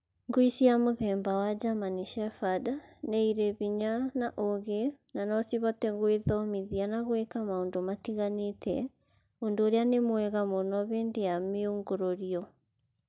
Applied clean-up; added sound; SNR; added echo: none; none; none; none.